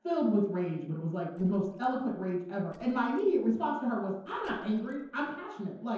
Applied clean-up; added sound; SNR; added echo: neural separator model SepFormer DNS4.